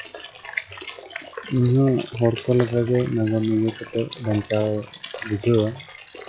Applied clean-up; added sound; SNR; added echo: classical method log-MMSE.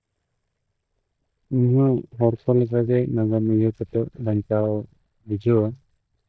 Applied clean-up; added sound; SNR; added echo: neural mask model DeepFilterNet 3.